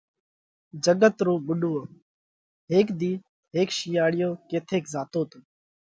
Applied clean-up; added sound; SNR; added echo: none; none; none; none.